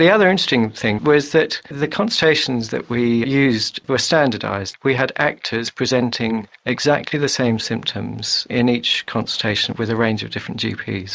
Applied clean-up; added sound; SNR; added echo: neural mask model Resemble Enhance denoiser.